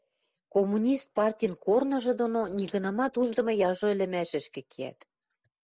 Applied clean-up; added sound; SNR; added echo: neural mask model Resemble Enhance denoiser.